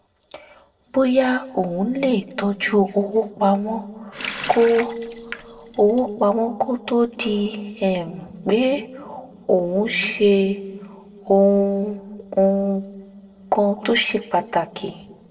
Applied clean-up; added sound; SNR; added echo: neural separator model SepFormer DNS4.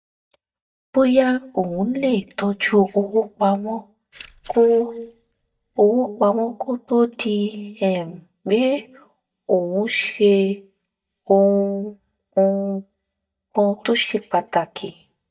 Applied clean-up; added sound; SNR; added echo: neural mask model DeepFilterNet 3.